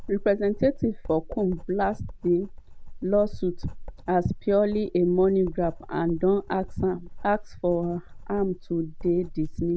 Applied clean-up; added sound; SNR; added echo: none; Writing; 12 dB; none.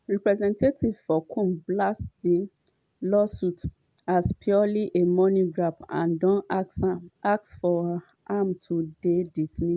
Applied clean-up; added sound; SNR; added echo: none; none; none; none.